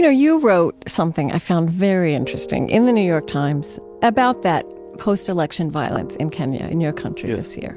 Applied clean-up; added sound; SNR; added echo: none; none; none; none.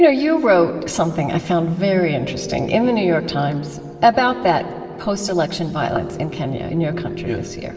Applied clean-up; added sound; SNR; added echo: none; none; none; reverberation time 2.4 s.